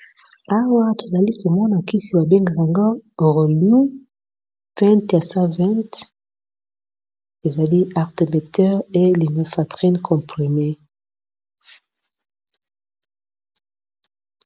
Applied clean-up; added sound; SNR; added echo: none; none; none; none.